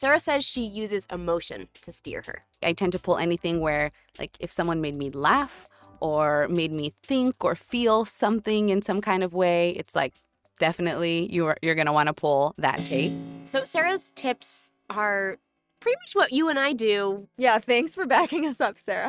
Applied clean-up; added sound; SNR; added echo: neural mask model RNNoise.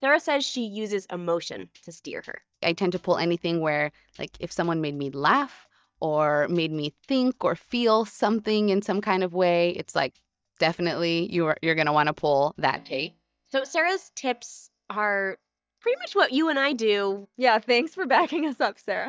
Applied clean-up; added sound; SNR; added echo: neural mask model DeepFilterNet 3.